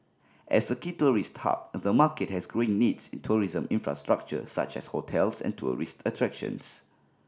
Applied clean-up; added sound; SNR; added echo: none; none; none; none.